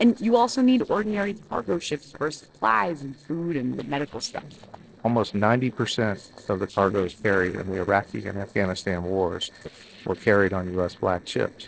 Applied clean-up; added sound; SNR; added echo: neural separator model SepFormer DNS4.